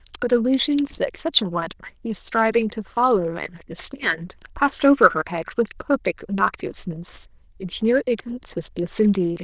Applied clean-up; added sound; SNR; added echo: neural diffusion model UNIVERSE++.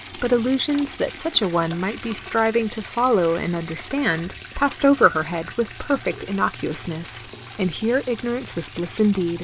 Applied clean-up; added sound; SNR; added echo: none; Liquid; 16 dB; none.